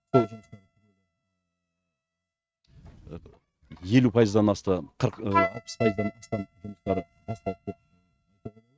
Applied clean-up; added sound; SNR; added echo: neural mask model RNNoise.